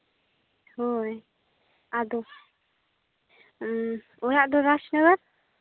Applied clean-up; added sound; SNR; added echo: none; none; none; none.